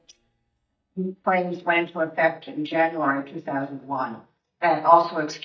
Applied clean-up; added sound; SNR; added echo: neural mask model DeepFilterNet 3.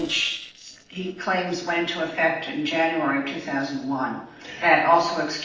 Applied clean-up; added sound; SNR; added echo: neural separator model SepFormer DNS4.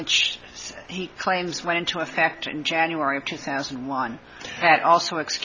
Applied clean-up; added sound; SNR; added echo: none; none; none; none.